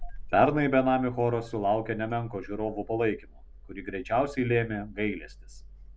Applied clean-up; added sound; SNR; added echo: none; Engine starting; 15 dB; none.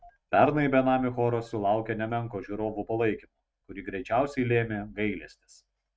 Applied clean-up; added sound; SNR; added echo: neural mask model RNNoise.